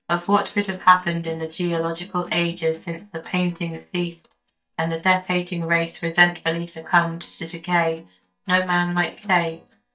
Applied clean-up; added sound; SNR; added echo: neural mask model DeepFilterNet 3.